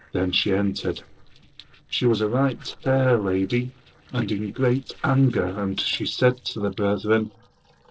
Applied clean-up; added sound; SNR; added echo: neural separator model SepFormer DNS4.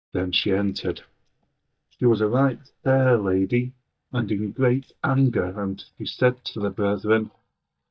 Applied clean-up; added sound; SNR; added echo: neural mask model DeepFilterNet 3.